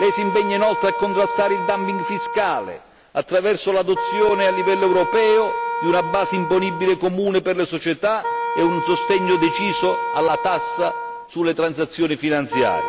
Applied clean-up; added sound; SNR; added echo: none; Wind instrument, woodwind instrument; 5 dB; none.